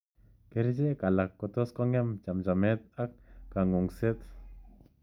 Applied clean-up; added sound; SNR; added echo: none; none; none; none.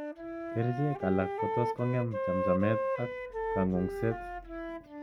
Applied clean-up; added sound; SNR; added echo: none; Wind instrument, woodwind instrument; 2 dB; none.